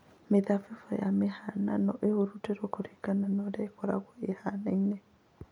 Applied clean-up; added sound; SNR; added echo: none; none; none; none.